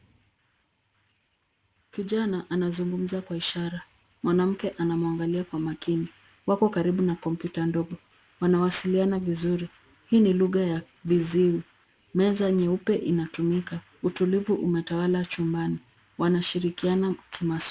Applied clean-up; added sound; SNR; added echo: none; none; none; none.